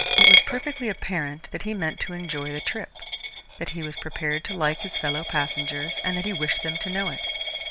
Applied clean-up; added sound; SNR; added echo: none; Coin (dropping); -4 dB; none.